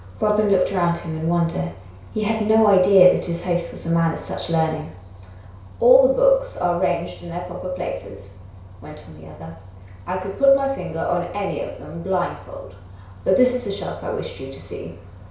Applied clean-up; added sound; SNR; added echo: none; Bus; 18 dB; reverberation time 0.6 s.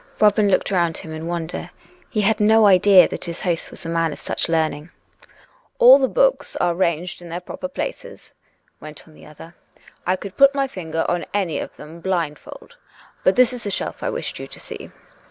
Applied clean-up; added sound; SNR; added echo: none; none; none; none.